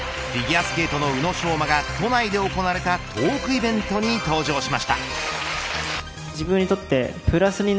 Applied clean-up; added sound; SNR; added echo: none; none; none; none.